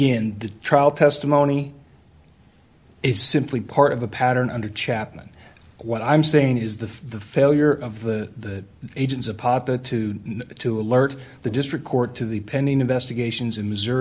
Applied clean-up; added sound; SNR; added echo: none; none; none; none.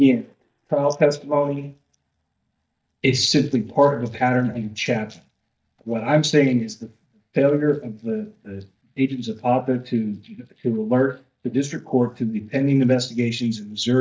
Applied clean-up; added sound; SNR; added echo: neural mask model DeepFilterNet 3.